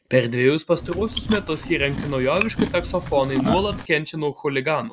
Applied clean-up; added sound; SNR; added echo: none; Chewing, mastication; 5 dB; none.